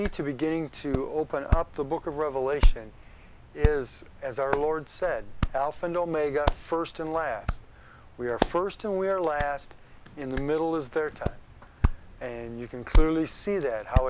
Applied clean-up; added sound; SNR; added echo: none; Hands; -1 dB; none.